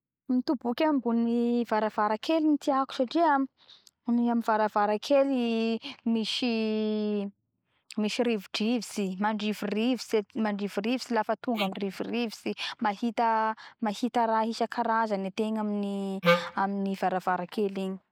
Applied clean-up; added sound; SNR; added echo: neural mask model Resemble Enhance denoiser.